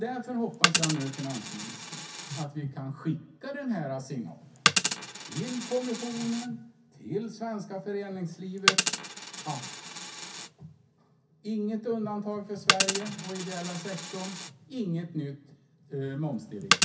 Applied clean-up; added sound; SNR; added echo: none; Coin (dropping); -2 dB; reverberation time 0.3 s.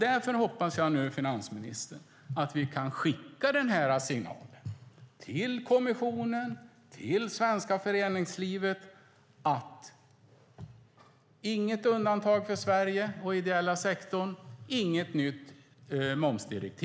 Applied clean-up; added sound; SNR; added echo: none; none; none; none.